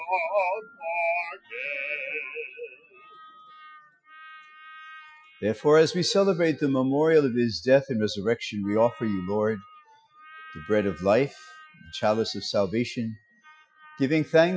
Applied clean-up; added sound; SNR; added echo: classical method Wiener filter.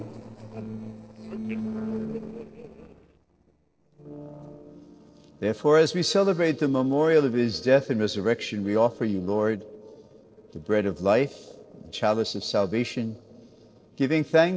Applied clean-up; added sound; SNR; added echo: neural separator model SepFormer DNS4.